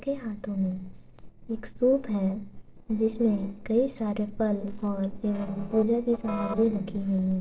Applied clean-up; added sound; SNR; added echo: neural separator model SepFormer DNS4.